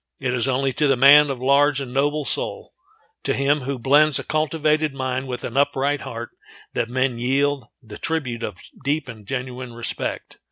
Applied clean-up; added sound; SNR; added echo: none; none; none; none.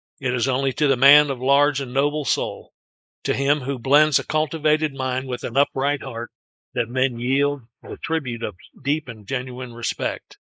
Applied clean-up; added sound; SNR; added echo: neural mask model Resemble Enhance denoiser.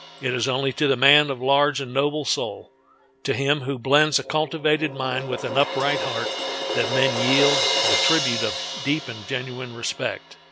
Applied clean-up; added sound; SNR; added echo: none; Crash cymbal; 5 dB; none.